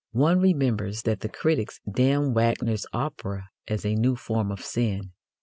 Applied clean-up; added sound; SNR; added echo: none; none; none; none.